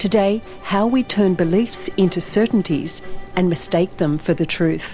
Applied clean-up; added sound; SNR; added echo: none; Rain; 14 dB; none.